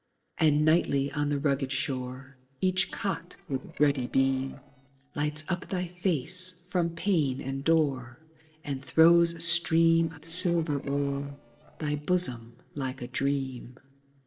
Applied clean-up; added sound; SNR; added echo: neural separator model SepFormer DNS4.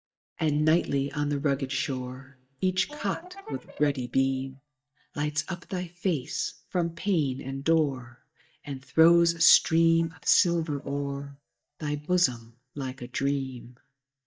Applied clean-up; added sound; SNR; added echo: neural mask model DeepFilterNet 3.